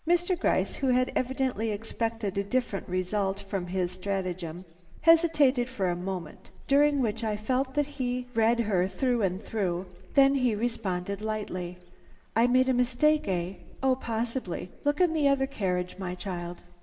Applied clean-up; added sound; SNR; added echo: none; Bird / Dog; 18 dB; reverberation time 1.2 s.